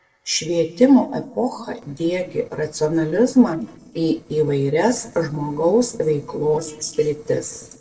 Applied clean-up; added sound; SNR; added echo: neural separator model SepFormer DNS4.